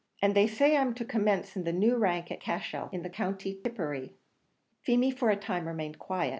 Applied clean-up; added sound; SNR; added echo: none; none; none; none.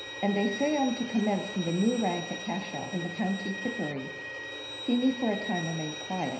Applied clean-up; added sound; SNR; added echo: none; Bowed string instrument; 8 dB; reverberation time 0.9 s.